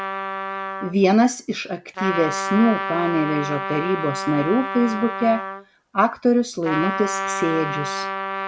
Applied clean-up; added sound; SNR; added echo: none; Trumpet; 6 dB; none.